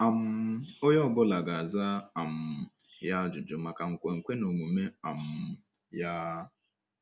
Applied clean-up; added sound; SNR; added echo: none; none; none; none.